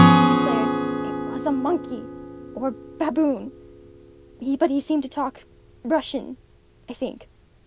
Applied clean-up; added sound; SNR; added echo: none; Acoustic guitar / Strum; -2 dB; none.